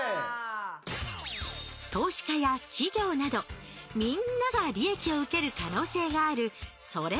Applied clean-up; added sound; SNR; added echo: none; none; none; none.